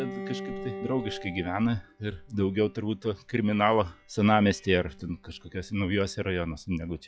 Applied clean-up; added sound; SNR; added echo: classical method log-MMSE.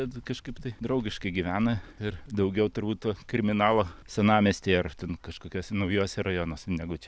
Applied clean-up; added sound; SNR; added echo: none; none; none; none.